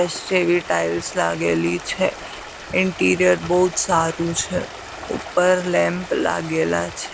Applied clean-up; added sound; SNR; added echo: none; Stream; 15 dB; none.